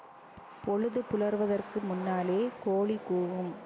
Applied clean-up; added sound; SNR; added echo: none; Truck; 15 dB; none.